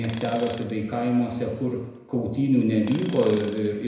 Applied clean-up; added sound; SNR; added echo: none; Tools; 18 dB; reverberation time 1.0 s.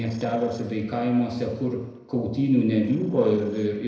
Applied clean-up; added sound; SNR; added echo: neural separator model SepFormer DNS4.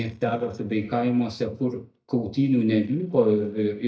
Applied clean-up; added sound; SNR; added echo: neural mask model DeepFilterNet 3.